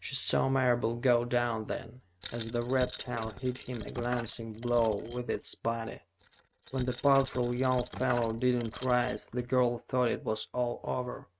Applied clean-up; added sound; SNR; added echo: neural mask model RNNoise.